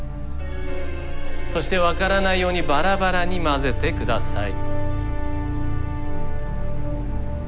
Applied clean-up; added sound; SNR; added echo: none; none; none; none.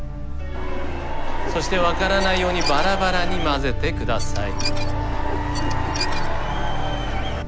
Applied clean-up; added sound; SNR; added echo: none; Dishes, pots, and pans / Glass + Crowd / Cheering; 8 dB; none.